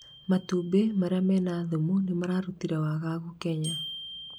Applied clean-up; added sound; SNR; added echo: none; Glockenspiel; 17 dB; none.